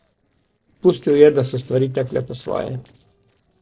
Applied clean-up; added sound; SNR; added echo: neural separator model SepFormer DNS4.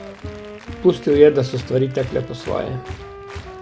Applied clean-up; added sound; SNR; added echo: none; Wind instrument, woodwind instrument + Applause; 14 dB; none.